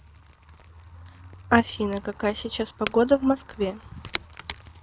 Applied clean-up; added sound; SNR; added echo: none; Crack / Crackle; 16 dB; none.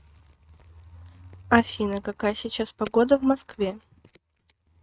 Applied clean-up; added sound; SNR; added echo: neural mask model RNNoise.